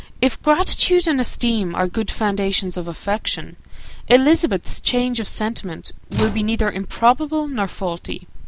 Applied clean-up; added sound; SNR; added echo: none; Slam / Tools; 11 dB; none.